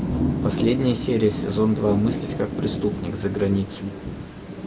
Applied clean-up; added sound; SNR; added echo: none; Thunder / Rain; 4 dB; reverberation time 0.6 s.